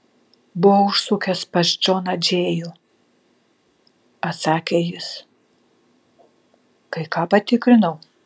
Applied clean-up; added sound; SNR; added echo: none; none; none; none.